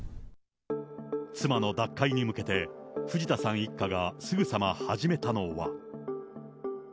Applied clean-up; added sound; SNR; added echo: none; none; none; none.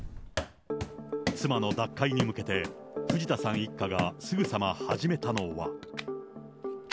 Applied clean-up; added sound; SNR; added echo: none; Run; 7 dB; none.